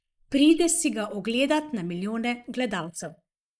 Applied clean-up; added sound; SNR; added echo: neural mask model Resemble Enhance denoiser.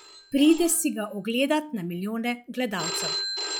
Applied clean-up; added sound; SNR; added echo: classical method log-MMSE.